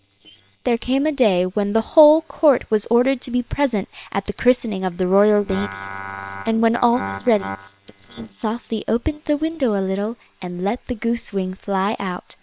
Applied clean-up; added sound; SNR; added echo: neural separator model SepFormer WHAM!.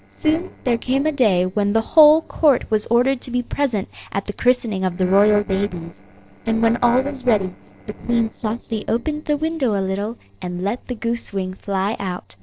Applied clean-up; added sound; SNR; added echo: neural separator model SepFormer DNS4.